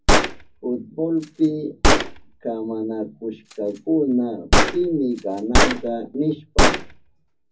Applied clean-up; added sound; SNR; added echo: none; Gunshot, gunfire; -4 dB; reverberation time 0.4 s.